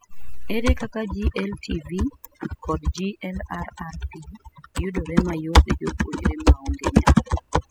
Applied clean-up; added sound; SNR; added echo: classical method spectral subtraction.